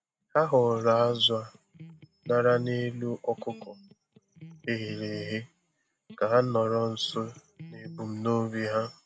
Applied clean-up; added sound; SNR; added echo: none; Electric guitar; 19 dB; none.